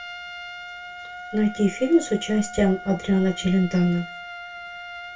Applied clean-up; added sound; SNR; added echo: none; Trumpet; 13 dB; reverberation time 0.2 s.